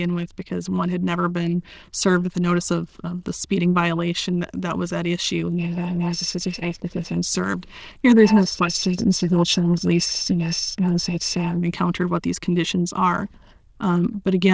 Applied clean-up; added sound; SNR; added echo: neural diffusion model UNIVERSE++.